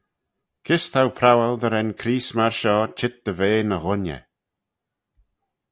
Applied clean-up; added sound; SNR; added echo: none; none; none; none.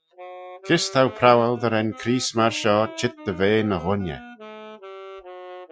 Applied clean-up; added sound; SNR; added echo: classical method Wiener filter.